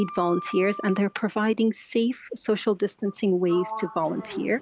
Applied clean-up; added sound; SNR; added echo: none; Sliding door; 15 dB; none.